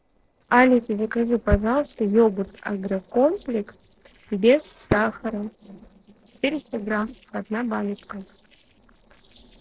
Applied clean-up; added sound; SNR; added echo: neural separator model SepFormer DNS4.